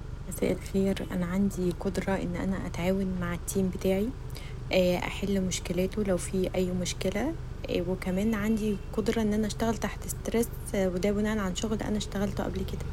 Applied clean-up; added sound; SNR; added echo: none; Idling / Accelerating, revving, vroom / Car; 7 dB; none.